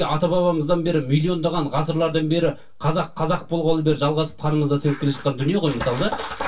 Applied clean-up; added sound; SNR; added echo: none; none; none; reverberation time 0.1 s.